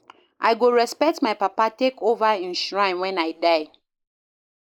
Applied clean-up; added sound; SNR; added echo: neural mask model Resemble Enhance denoiser.